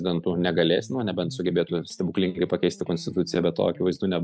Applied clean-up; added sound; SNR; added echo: neural mask model DeepFilterNet 3.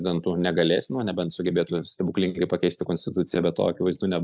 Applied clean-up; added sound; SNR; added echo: neural mask model Resemble Enhance denoiser.